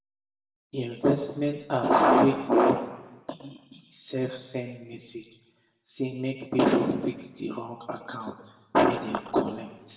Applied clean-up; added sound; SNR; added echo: none; none; none; reverberation time 1.0 s.